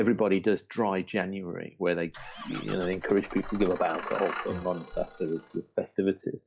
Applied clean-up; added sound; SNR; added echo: classical method log-MMSE.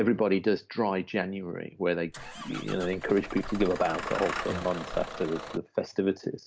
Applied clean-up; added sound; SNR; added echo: none; Engine starting / Bus; 8 dB; none.